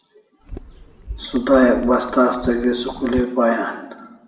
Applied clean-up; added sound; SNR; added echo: none; Chatter / Chirp, tweet / Car passing by / Typing; 16 dB; reverberation time 0.8 s.